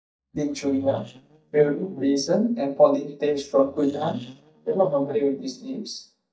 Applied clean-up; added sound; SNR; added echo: neural mask model DeepFilterNet 3.